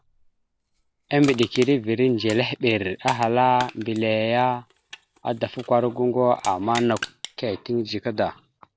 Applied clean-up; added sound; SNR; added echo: none; Crushing; 18 dB; none.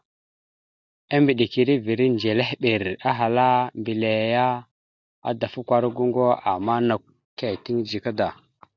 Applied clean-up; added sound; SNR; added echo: none; none; none; none.